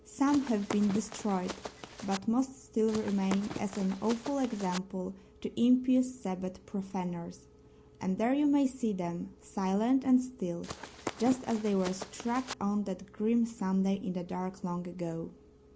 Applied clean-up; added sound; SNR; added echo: none; Run; 11 dB; none.